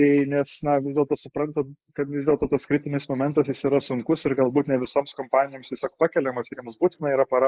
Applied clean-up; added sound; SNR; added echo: neural mask model Resemble Enhance denoiser.